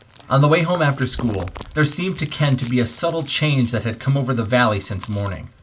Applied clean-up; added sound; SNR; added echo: none; Chewing, mastication; 19 dB; reverberation time 0.2 s.